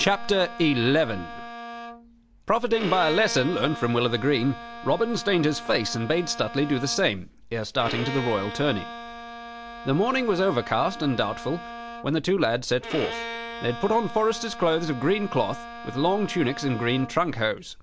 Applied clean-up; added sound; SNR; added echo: none; Bowed string instrument; 12 dB; none.